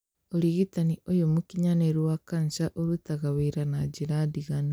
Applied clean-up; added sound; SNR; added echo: none; none; none; none.